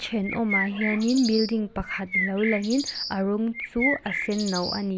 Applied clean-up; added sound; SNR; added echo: none; Bird; 5 dB; none.